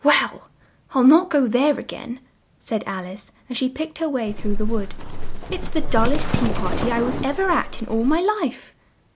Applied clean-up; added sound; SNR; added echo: none; Livestock, farm animals, working animals; -1 dB; none.